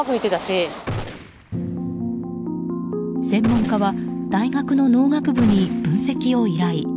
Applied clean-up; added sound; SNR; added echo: none; Gunshot, gunfire; 12 dB; none.